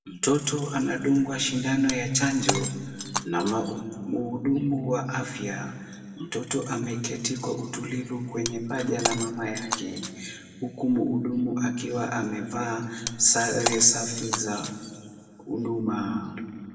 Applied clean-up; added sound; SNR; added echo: none; Shatter; 9 dB; reverberation time 2.0 s.